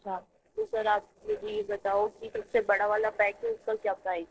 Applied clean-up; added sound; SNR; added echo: neural separator model SepFormer DNS4.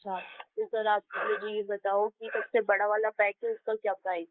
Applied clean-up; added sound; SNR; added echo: neural mask model Resemble Enhance denoiser.